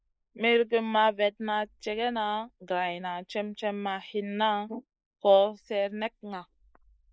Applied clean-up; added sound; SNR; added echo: neural mask model Resemble Enhance denoiser.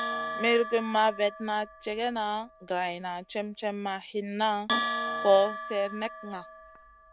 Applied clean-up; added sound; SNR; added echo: none; Bell; 7 dB; none.